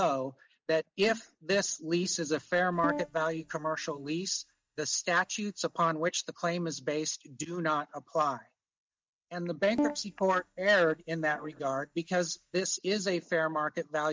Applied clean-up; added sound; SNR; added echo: neural mask model DeepFilterNet 3.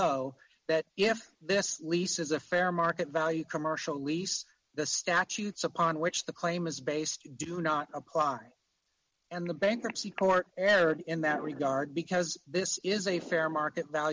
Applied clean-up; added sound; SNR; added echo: none; none; none; none.